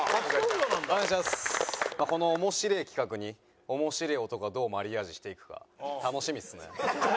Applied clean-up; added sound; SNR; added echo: none; none; none; none.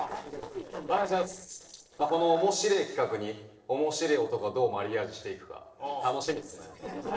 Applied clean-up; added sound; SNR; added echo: neural separator model SepFormer DNS4.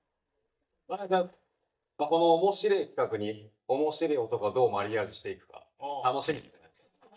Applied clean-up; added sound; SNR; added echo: neural mask model DeepFilterNet 3.